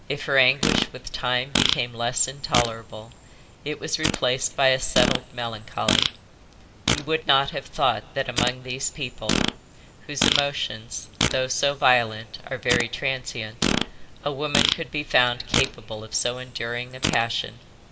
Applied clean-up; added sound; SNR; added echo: none; Fart; 2 dB; reverberation time 1.6 s.